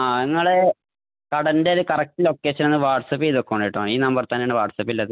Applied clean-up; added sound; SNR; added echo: none; none; none; none.